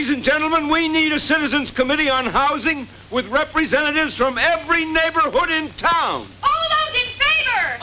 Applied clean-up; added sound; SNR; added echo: none; none; none; none.